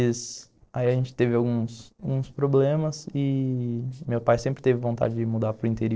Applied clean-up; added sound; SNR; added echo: neural separator model SepFormer DNS4.